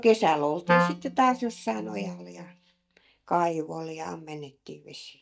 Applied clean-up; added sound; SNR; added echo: neural mask model DeepFilterNet 3.